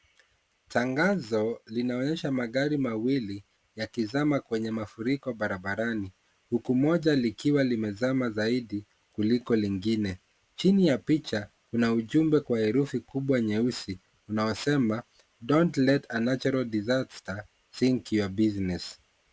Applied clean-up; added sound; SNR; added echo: none; none; none; none.